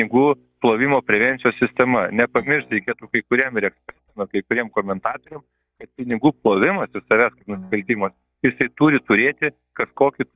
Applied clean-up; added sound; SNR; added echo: neural mask model DeepFilterNet 3.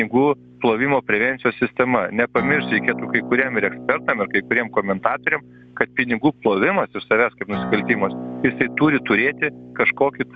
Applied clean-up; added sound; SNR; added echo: none; Acoustic guitar; 13 dB; none.